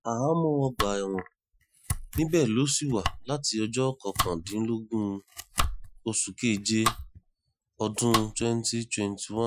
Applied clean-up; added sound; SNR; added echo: classical method Wiener filter.